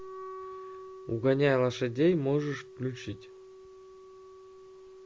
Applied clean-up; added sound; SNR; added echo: none; Wind instrument, woodwind instrument; 15 dB; none.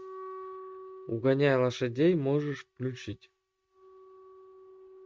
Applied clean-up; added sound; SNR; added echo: neural mask model RNNoise.